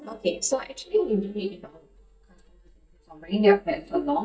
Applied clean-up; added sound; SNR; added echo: neural mask model DeepFilterNet 3.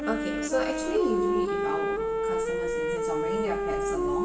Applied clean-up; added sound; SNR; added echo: none; Wind instrument, woodwind instrument; -4 dB; reverberation time 2.8 s.